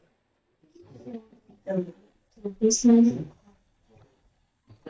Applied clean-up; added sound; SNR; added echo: neural mask model DeepFilterNet 3.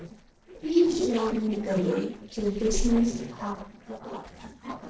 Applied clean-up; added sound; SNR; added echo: neural separator model SepFormer DNS4.